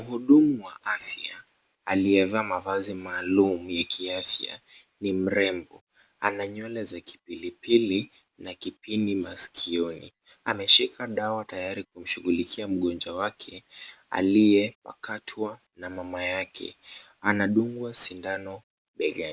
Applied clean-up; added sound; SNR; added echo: none; none; none; none.